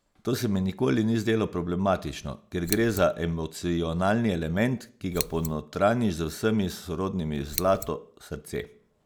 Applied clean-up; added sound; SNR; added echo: none; Scissors; 8 dB; none.